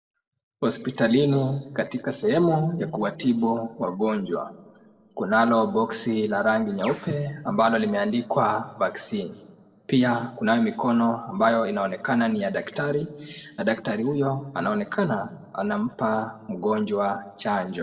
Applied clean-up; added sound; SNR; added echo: neural separator model SepFormer DNS4.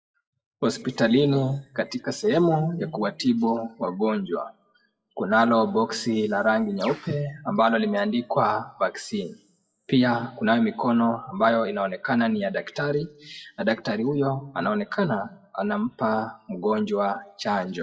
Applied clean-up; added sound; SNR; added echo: classical method WPE with log-MMSE.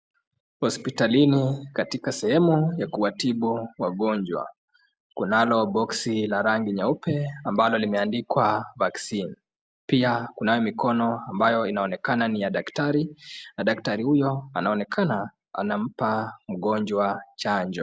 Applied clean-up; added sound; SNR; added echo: none; none; none; none.